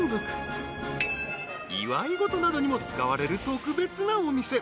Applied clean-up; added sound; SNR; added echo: none; Bicycle bell; 2 dB; none.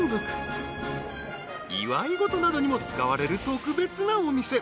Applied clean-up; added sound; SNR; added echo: none; none; none; none.